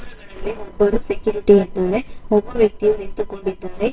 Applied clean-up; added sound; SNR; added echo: neural separator model SepFormer WHAMR!.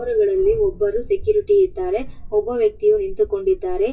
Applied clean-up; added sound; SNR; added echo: classical method WPE with log-MMSE.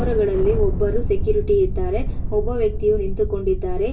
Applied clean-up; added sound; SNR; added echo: none; Thunder; 1 dB; reverberation time 0.2 s.